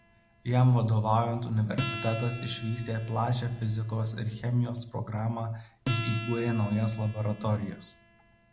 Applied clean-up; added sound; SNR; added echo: none; Acoustic guitar; 11 dB; none.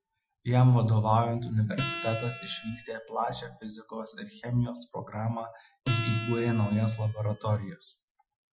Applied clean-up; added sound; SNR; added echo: classical method Wiener filter.